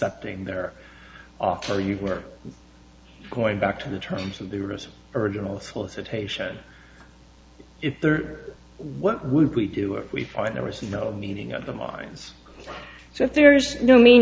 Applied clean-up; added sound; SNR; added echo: none; none; none; none.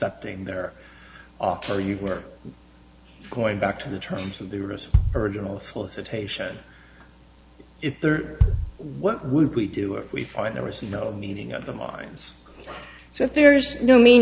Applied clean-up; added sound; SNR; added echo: none; Bass drum; 3 dB; none.